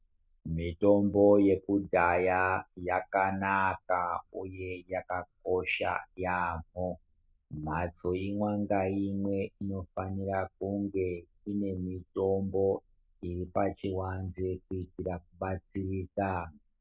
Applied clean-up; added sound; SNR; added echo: neural mask model Resemble Enhance denoiser.